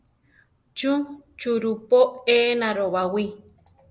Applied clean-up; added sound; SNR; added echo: none; none; none; none.